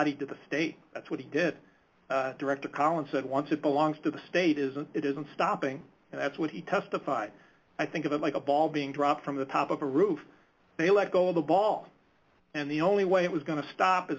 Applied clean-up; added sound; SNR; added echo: none; none; none; none.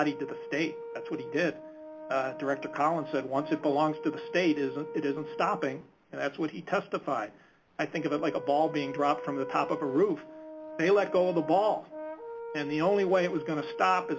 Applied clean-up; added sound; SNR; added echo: none; Brass instrument; 11 dB; none.